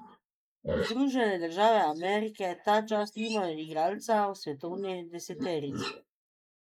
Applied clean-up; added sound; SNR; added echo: neural mask model Resemble Enhance denoiser.